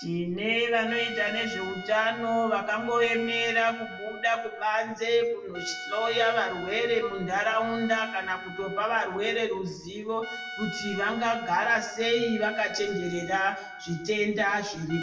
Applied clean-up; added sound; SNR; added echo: none; Trumpet; 13 dB; reverberation time 0.6 s.